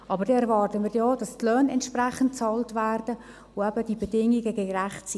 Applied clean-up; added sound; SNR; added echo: none; none; none; none.